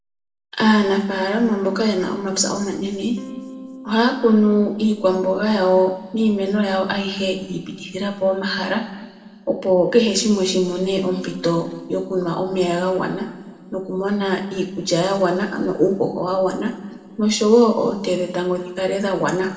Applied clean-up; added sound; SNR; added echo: none; Electric guitar / Strum; 18 dB; reverberation time 1.7 s.